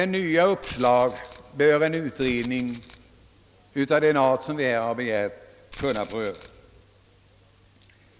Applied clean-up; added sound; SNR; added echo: none; Rattle (instrument); 12 dB; none.